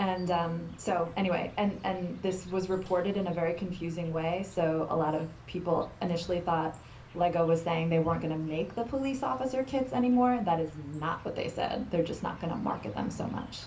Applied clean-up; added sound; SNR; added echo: none; Insect; 18 dB; reverberation time 0.3 s.